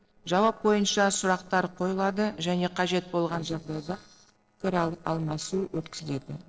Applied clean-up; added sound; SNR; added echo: neural separator model SepFormer DNS4.